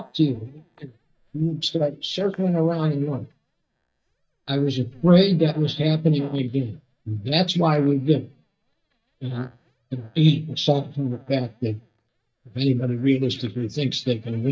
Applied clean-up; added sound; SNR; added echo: neural mask model DeepFilterNet 3.